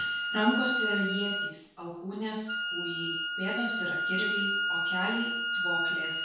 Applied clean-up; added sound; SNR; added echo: none; Wind instrument, woodwind instrument; -2 dB; reverberation time 0.6 s.